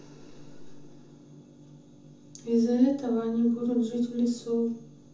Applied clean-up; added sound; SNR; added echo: none; none; none; reverberation time 0.6 s.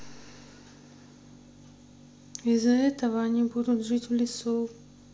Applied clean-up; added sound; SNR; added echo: none; none; none; none.